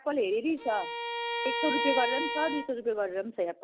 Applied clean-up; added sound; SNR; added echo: none; Bowed string instrument; 2 dB; none.